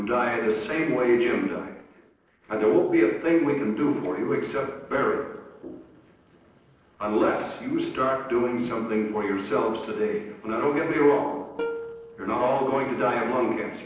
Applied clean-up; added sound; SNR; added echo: neural separator model SepFormer DNS4.